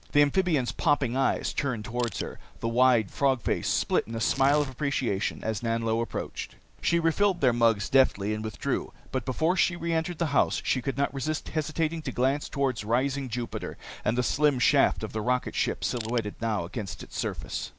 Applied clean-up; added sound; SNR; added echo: none; Crushing + Tearing; 16 dB; none.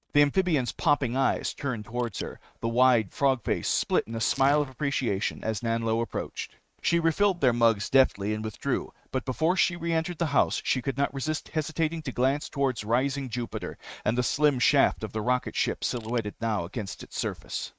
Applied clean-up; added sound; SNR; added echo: neural mask model RNNoise.